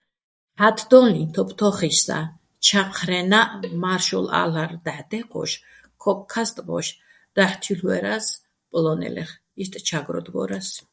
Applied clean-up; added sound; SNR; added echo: neural mask model DeepFilterNet 3.